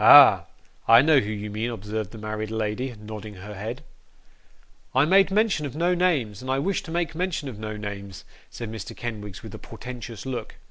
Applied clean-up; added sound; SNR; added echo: none; none; none; none.